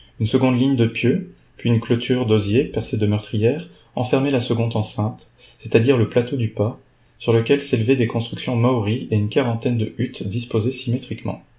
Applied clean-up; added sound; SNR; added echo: none; none; none; none.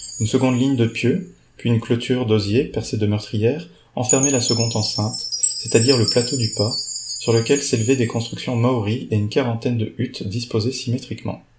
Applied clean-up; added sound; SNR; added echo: none; Chime; 8 dB; none.